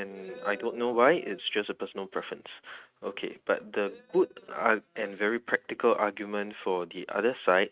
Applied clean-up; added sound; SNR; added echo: neural mask model RNNoise.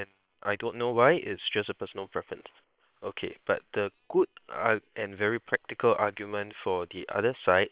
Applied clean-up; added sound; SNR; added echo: neural separator model SepFormer WHAM!.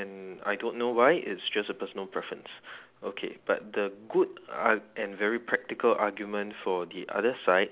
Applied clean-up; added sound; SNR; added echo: none; none; none; none.